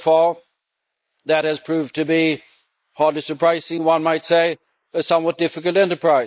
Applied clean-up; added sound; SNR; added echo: neural mask model Resemble Enhance denoiser.